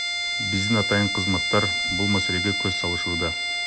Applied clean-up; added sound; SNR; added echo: none; Bowed string instrument; -1 dB; none.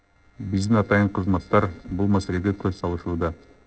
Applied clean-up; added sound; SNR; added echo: neural separator model SepFormer DNS4.